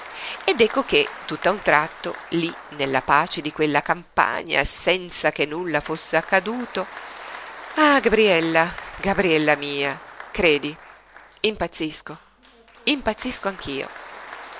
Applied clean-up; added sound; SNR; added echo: none; Applause; 17 dB; none.